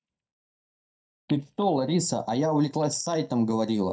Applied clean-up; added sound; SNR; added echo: neural mask model DeepFilterNet 3.